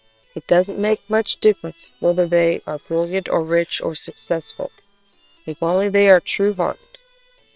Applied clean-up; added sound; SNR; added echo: neural separator model SepFormer WHAM!.